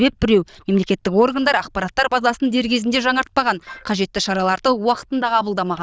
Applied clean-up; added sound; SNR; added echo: neural diffusion model UNIVERSE++.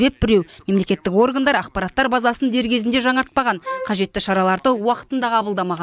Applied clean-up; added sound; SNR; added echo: none; Wind instrument, woodwind instrument; 12 dB; none.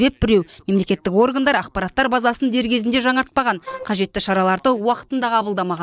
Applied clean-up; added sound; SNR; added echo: neural separator model SepFormer DNS4.